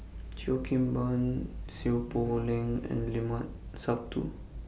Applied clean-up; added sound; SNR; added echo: none; none; none; none.